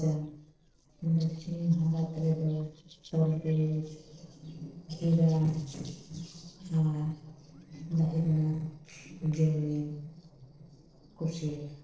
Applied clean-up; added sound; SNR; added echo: neural separator model SepFormer DNS4.